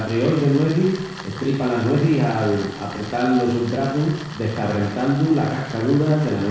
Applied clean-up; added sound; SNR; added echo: none; Tools; 17 dB; reverberation time 1.1 s.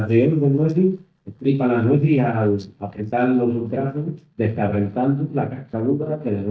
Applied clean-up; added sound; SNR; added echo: neural mask model DeepFilterNet 3.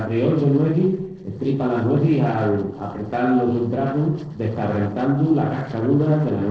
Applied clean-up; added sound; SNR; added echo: neural separator model SepFormer DNS4.